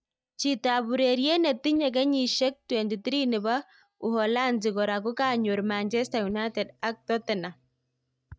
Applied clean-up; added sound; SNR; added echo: neural mask model DeepFilterNet 3.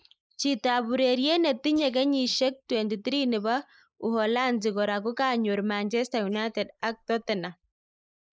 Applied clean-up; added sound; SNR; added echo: neural mask model Resemble Enhance denoiser.